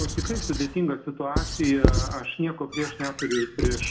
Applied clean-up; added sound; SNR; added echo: none; Squeak / Writing; 0 dB; reverberation time 0.4 s.